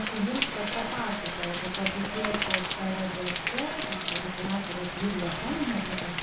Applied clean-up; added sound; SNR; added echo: none; Rain; -2 dB; reverberation time 1.0 s.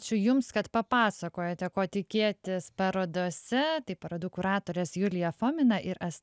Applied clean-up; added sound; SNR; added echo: none; none; none; none.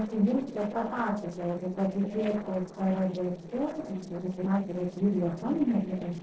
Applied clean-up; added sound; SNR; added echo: neural separator model SepFormer DNS4.